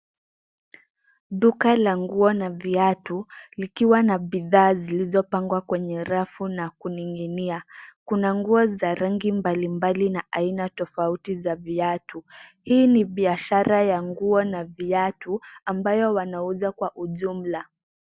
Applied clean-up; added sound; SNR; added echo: none; none; none; none.